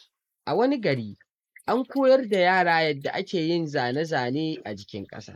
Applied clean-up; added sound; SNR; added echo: neural mask model Resemble Enhance denoiser.